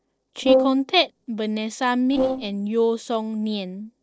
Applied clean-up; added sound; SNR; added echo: neural separator model SepFormer DNS4.